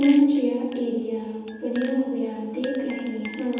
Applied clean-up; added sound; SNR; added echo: none; Chink, clink; 17 dB; reverberation time 1.1 s.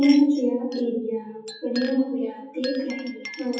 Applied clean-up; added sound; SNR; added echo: classical method WPE with log-MMSE.